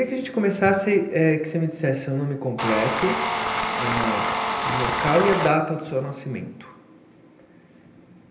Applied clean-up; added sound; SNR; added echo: none; Tools; 0 dB; reverberation time 0.8 s.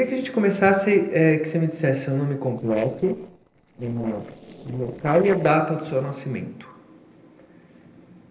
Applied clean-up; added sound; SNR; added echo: neural separator model SepFormer DNS4.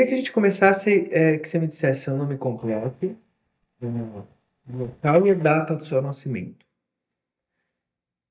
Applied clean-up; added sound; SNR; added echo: neural mask model DeepFilterNet 3.